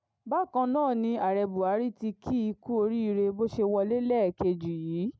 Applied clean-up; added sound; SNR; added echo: none; none; none; none.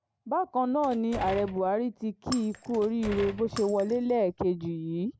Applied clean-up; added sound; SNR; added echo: none; Door + Shatter; 14 dB; none.